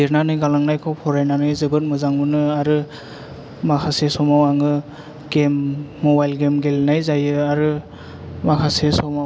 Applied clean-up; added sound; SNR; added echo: none; none; none; none.